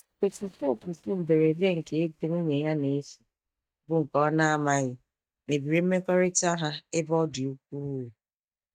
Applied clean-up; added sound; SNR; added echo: neural mask model DeepFilterNet 3.